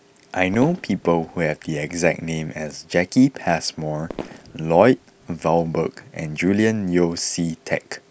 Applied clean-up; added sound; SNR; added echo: none; Fireworks; 18 dB; none.